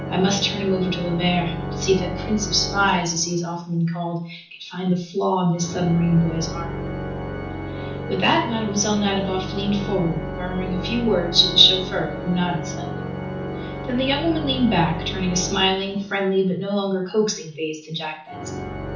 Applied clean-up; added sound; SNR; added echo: none; Organ; 7 dB; reverberation time 0.6 s.